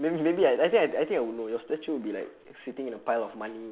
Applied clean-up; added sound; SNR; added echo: none; none; none; none.